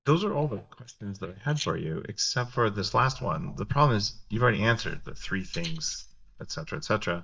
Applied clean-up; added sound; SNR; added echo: neural mask model DeepFilterNet 3.